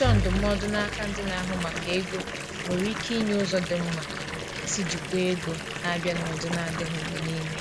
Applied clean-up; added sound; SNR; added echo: none; Bowed string instrument + Fill (with liquid) / Bathtub (filling or washing) / Water tap, faucet; 2 dB; none.